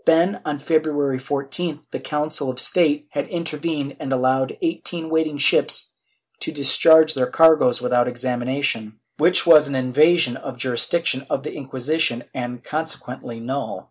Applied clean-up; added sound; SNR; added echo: none; none; none; none.